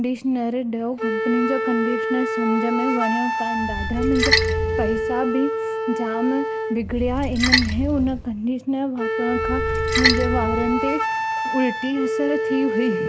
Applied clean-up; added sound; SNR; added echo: none; Wind instrument, woodwind instrument + Splash, splatter; -1 dB; none.